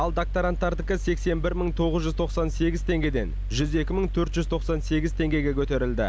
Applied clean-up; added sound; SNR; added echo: none; Mechanical fan; 3 dB; none.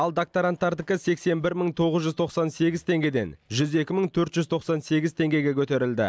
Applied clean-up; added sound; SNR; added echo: none; none; none; none.